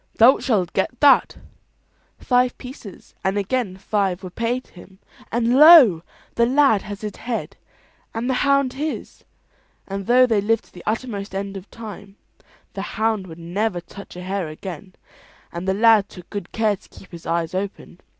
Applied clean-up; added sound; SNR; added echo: none; none; none; none.